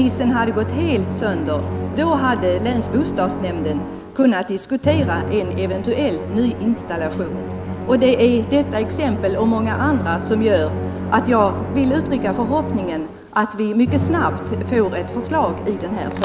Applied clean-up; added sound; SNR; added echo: none; Musical instrument; 5 dB; none.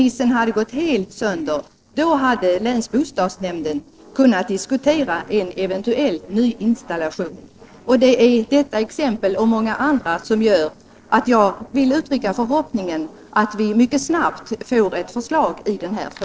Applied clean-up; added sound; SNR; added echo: neural separator model SepFormer DNS4.